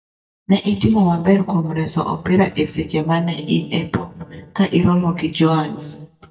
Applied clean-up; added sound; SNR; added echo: neural mask model DeepFilterNet 3.